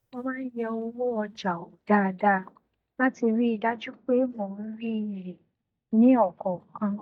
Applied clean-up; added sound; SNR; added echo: neural mask model DeepFilterNet 3.